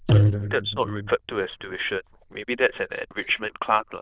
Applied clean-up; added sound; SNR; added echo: neural diffusion model UNIVERSE++.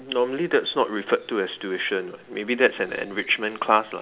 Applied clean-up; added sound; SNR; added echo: none; none; none; none.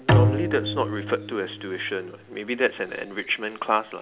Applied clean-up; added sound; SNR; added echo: none; Bowed string instrument; -1 dB; none.